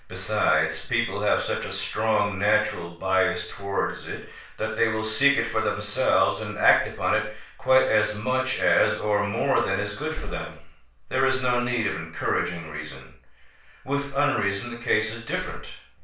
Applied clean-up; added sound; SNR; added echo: none; none; none; reverberation time 0.4 s.